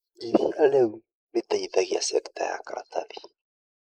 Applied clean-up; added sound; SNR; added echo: neural mask model Resemble Enhance denoiser.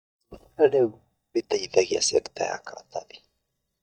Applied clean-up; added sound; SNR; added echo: neural mask model DeepFilterNet 3.